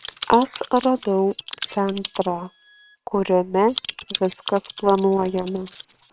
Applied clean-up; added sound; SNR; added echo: neural separator model SepFormer WHAM!.